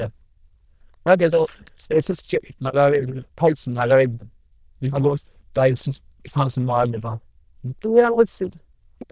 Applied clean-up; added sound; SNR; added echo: neural diffusion model UNIVERSE++.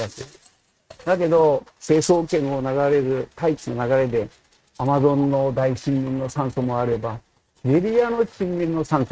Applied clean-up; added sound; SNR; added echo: neural mask model RNNoise.